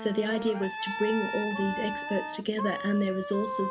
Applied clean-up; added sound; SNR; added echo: none; Trumpet + Wind instrument, woodwind instrument; 6 dB; none.